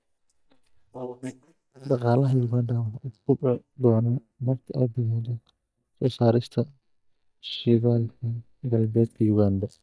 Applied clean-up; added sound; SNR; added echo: neural mask model DeepFilterNet 3.